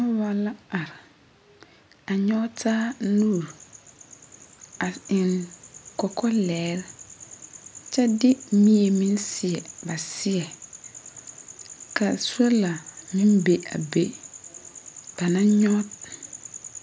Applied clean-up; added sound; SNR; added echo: none; none; none; none.